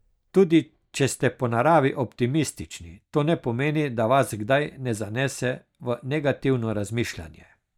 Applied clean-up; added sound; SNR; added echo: neural mask model DeepFilterNet 3.